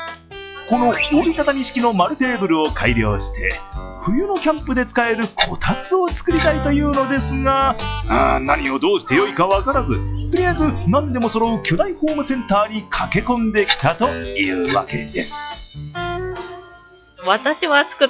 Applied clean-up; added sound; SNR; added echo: classical method log-MMSE.